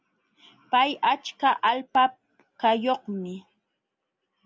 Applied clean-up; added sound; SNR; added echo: none; none; none; none.